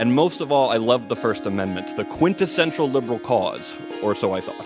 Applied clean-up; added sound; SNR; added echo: none; Harp; 13 dB; none.